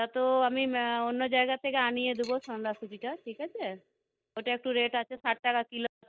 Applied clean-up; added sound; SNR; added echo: neural mask model DeepFilterNet 3.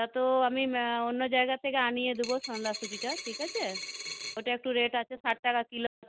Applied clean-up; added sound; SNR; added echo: none; Coin (dropping); 9 dB; none.